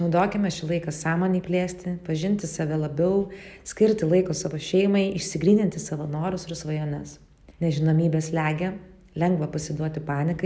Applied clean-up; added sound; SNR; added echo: none; none; none; none.